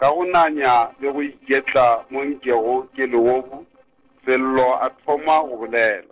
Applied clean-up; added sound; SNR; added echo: neural separator model SepFormer DNS4.